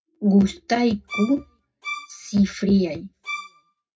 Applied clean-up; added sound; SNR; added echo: none; Bowed string instrument; 13 dB; reverberation time 0.2 s.